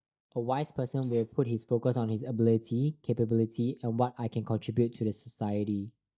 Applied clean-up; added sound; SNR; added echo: neural mask model DeepFilterNet 3.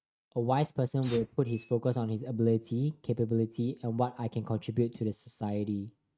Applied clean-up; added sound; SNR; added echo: neural mask model RNNoise.